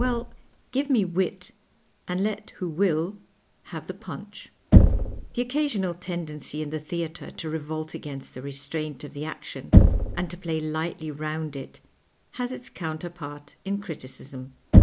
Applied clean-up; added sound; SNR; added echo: none; Knock; -4 dB; none.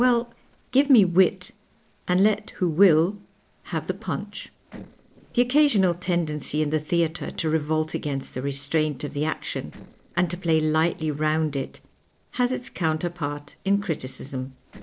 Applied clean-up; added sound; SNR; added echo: neural separator model SepFormer DNS4.